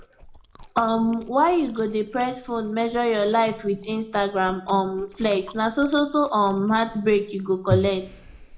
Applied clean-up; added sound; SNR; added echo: none; Chewing, mastication; 15 dB; reverberation time 0.3 s.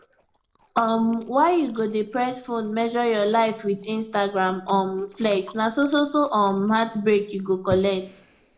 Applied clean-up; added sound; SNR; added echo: neural separator model SepFormer DNS4.